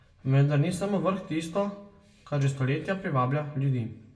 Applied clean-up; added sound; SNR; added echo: none; none; none; reverberation time 0.2 s.